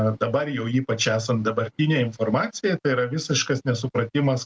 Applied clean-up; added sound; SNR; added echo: none; none; none; none.